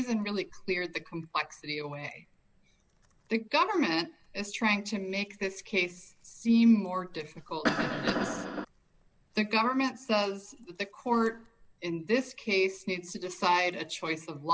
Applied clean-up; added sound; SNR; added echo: none; Cough; 1 dB; none.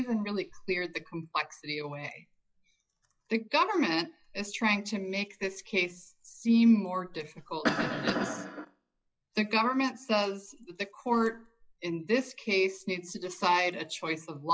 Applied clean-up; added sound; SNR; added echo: classical method log-MMSE.